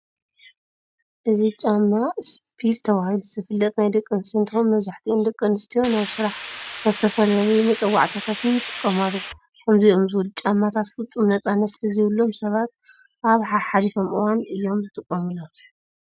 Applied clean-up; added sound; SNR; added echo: none; Hiss; 11 dB; none.